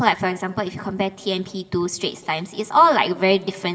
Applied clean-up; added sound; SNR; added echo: none; none; none; reverberation time 2.7 s.